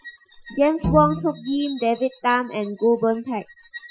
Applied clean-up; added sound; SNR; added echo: classical method Wiener filter.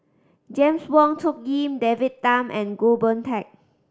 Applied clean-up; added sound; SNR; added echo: none; none; none; none.